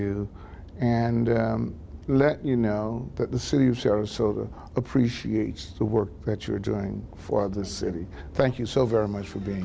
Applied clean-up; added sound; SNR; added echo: none; none; none; none.